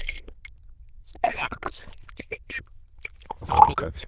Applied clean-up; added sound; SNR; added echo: neural diffusion model UNIVERSE++.